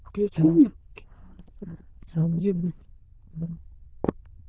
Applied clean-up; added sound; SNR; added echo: neural diffusion model UNIVERSE++.